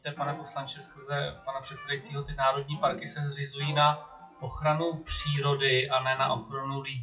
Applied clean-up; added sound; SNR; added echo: classical method WPE with log-MMSE.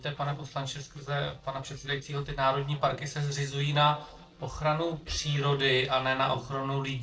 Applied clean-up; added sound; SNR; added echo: neural separator model SepFormer DNS4.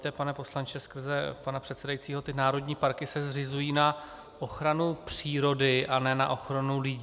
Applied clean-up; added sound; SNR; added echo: none; none; none; none.